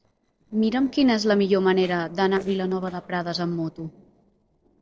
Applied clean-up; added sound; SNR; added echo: neural separator model SepFormer DNS4.